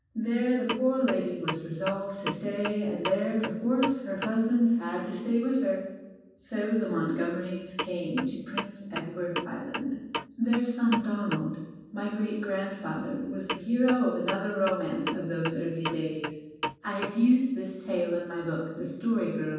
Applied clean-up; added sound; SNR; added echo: none; Clock; 9 dB; reverberation time 1.2 s.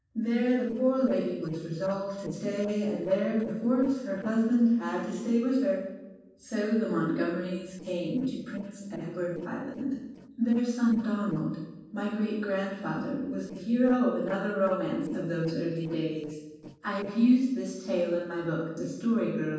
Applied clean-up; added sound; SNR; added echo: neural separator model SepFormer DNS4.